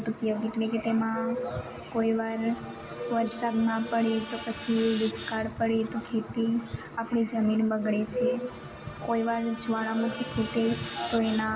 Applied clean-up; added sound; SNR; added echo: none; Screech; 17 dB; reverberation time 1.0 s.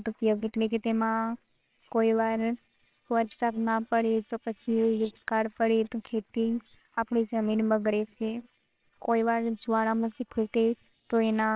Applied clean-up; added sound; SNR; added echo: neural separator model SepFormer WHAMR!.